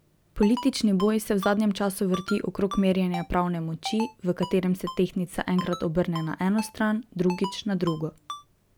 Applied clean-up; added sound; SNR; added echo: none; Ringtone; 15 dB; none.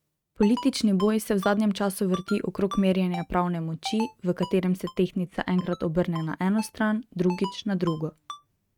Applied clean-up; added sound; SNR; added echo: neural mask model RNNoise.